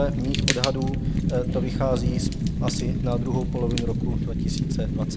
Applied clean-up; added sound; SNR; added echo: none; Fire; -5 dB; none.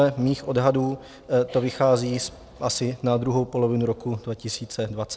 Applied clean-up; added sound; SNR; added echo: none; none; none; none.